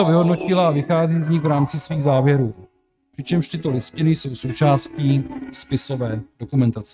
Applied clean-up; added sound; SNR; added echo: neural mask model RNNoise.